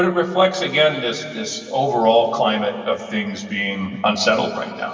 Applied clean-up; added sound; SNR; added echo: none; none; none; reverberation time 2.7 s.